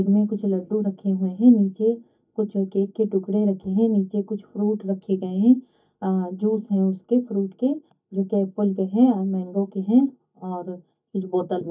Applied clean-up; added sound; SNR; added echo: neural mask model DeepFilterNet 3.